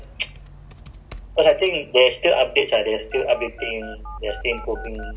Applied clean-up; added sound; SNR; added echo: none; Telephone; 17 dB; none.